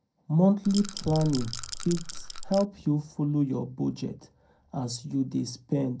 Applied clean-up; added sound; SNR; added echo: none; Rattle / Rattle (instrument); 8 dB; reverberation time 0.2 s.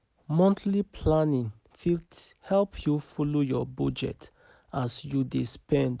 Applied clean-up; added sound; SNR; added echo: none; none; none; none.